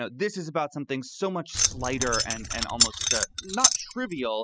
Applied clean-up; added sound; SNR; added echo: classical method spectral subtraction.